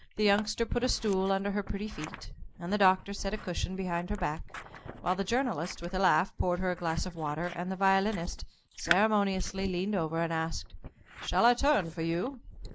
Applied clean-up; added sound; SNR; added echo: neural mask model Resemble Enhance denoiser.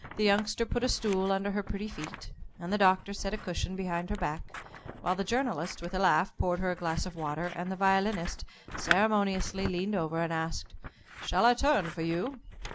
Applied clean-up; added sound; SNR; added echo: none; Scissors; 13 dB; none.